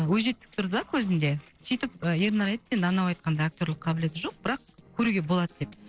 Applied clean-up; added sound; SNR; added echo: neural separator model SepFormer DNS4.